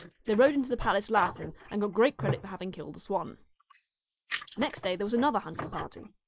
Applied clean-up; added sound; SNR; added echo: neural mask model Resemble Enhance denoiser.